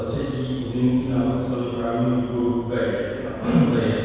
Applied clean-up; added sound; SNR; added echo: none; Organ; 17 dB; reverberation time 2.0 s.